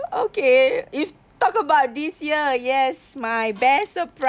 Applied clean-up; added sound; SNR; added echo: none; none; none; none.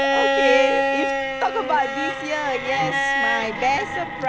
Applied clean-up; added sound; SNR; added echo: none; Bowed string instrument; -2 dB; none.